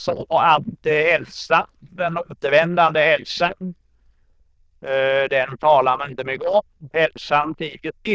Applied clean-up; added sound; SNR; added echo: neural diffusion model UNIVERSE++.